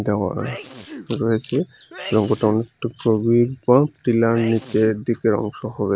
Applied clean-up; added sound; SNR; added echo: none; Sneeze; 18 dB; none.